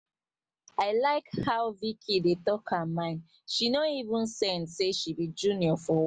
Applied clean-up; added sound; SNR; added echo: none; none; none; none.